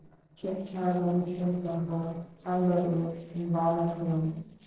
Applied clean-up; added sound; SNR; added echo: neural separator model SepFormer DNS4.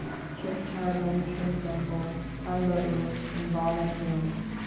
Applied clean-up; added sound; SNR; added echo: none; Aircraft; 5 dB; reverberation time 1.0 s.